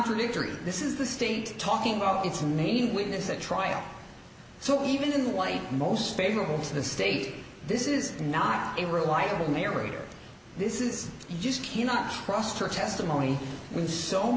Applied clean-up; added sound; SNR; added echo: none; none; none; none.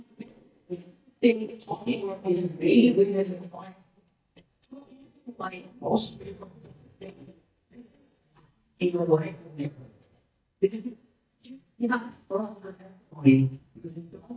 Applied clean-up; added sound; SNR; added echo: neural mask model DeepFilterNet 3.